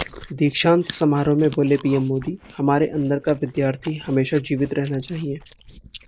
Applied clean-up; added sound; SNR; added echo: neural mask model Resemble Enhance denoiser.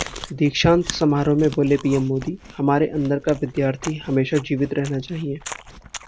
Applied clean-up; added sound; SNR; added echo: none; Chewing, mastication; 16 dB; none.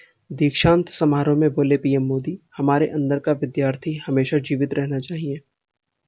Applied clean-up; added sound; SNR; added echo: none; none; none; none.